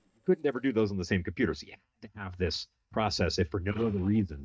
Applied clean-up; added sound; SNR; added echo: neural mask model DeepFilterNet 3.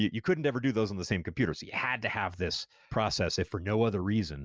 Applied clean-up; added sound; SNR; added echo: none; none; none; none.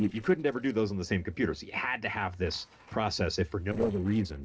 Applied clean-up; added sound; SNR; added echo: neural separator model SepFormer DNS4.